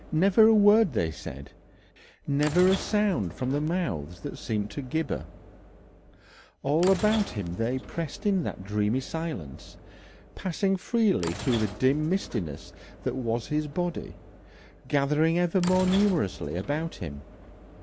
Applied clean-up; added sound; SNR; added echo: none; Sliding door / Train; 15 dB; none.